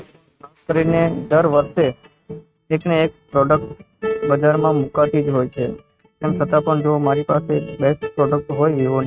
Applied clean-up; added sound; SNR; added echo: neural mask model RNNoise.